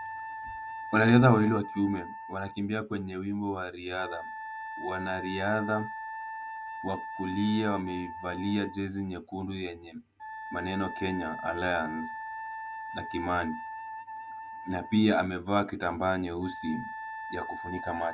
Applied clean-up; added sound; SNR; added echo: none; Wind instrument, woodwind instrument; 10 dB; none.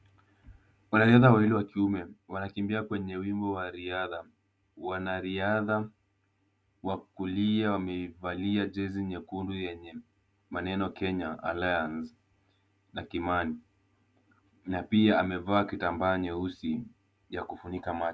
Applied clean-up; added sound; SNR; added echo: none; none; none; none.